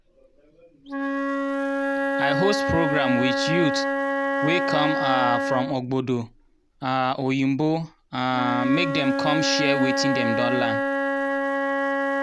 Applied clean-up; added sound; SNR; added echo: none; Wind instrument, woodwind instrument; 0 dB; none.